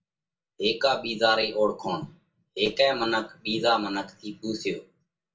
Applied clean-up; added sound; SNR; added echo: none; none; none; reverberation time 0.2 s.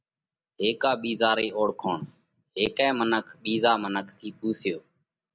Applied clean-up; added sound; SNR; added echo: none; none; none; none.